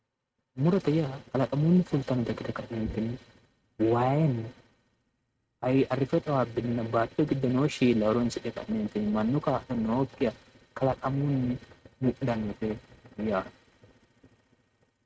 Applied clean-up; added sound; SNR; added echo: neural mask model RNNoise.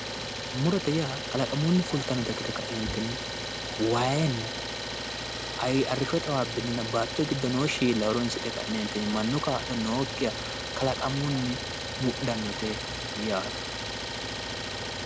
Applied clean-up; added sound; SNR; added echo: none; Idling; 4 dB; none.